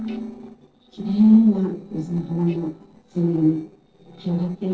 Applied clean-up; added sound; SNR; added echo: neural separator model SepFormer DNS4.